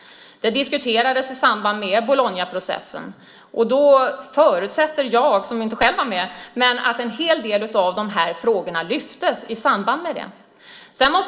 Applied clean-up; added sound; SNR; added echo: none; none; none; reverberation time 0.4 s.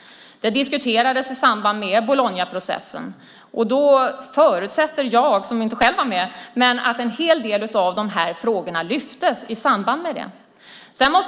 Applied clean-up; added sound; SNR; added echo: none; none; none; none.